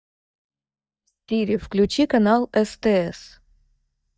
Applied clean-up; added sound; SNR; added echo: neural mask model DeepFilterNet 3.